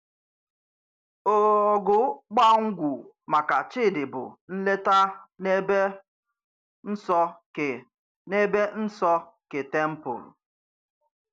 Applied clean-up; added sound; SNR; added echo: none; none; none; none.